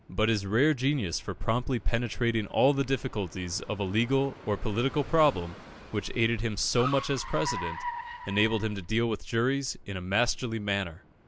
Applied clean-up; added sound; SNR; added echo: none; Car; 15 dB; none.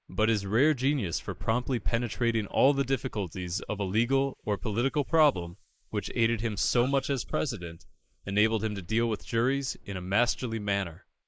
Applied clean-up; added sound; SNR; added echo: neural mask model Resemble Enhance denoiser.